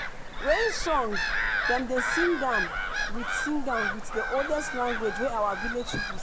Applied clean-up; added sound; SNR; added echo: none; Gull, seagull / Bird vocalization, bird call, bird song; -1 dB; none.